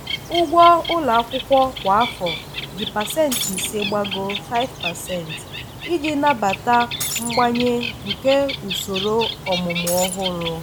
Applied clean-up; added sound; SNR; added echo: none; Bird + Shatter; 8 dB; none.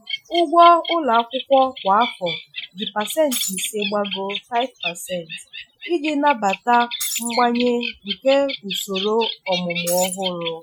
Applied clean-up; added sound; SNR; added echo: classical method Wiener filter.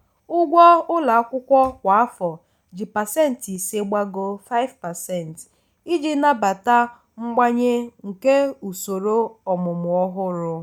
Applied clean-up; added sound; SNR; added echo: none; none; none; none.